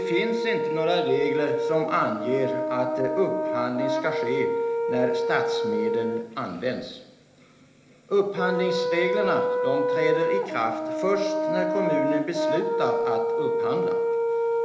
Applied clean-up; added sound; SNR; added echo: none; Brass instrument; -2 dB; reverberation time 1.0 s.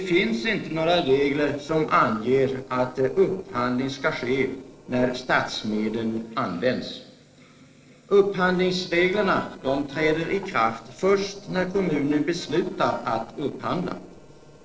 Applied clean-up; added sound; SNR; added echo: neural separator model SepFormer DNS4.